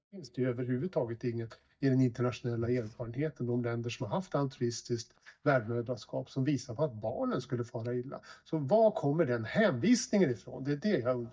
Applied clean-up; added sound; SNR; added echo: neural mask model DeepFilterNet 3.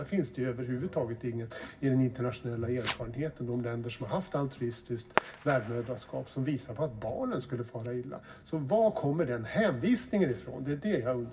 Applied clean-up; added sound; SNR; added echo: none; Fireworks; 13 dB; reverberation time 0.4 s.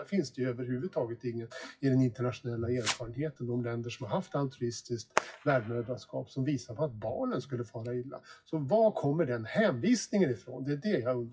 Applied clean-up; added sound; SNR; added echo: classical method WPE with log-MMSE.